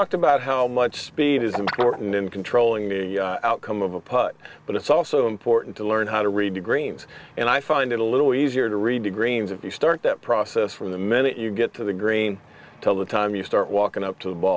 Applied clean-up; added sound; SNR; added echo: none; Guitar; 11 dB; none.